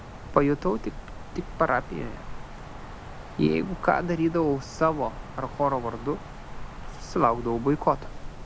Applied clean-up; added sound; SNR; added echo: none; Wind; 10 dB; none.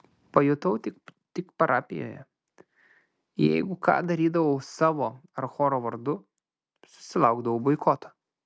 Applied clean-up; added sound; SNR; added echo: none; none; none; none.